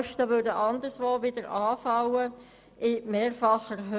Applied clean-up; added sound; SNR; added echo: none; none; none; none.